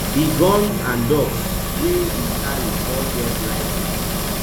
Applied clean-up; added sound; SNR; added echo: none; Engine; 0 dB; none.